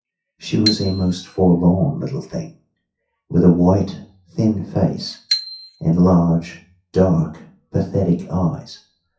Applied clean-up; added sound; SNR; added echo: classical method WPE with log-MMSE.